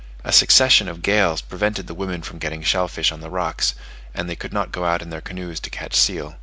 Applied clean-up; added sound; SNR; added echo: none; none; none; none.